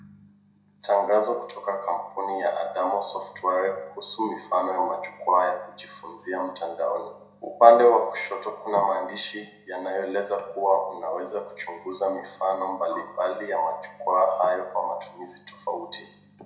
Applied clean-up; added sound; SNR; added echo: none; none; none; reverberation time 0.6 s.